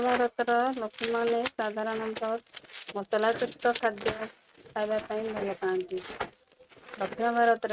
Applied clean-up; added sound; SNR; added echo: neural mask model RNNoise.